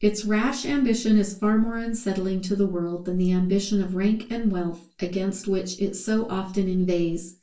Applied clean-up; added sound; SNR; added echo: none; none; none; reverberation time 0.3 s.